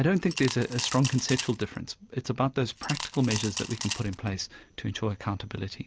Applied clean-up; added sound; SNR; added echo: none; Coin (dropping) / Glass; 8 dB; none.